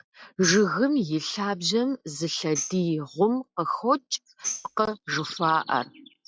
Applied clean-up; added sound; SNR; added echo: classical method log-MMSE.